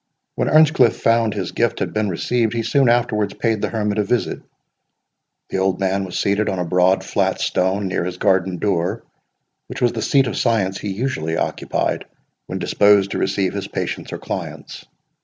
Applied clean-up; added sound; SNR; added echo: none; none; none; none.